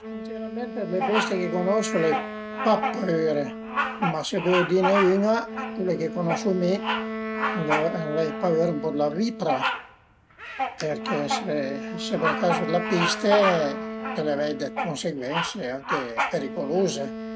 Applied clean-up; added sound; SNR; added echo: none; Wind instrument, woodwind instrument + Bird vocalization, bird call, bird song; 4 dB; none.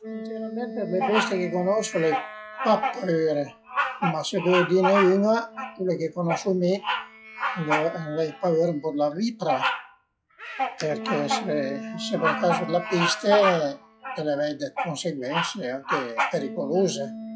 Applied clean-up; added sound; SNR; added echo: classical method log-MMSE.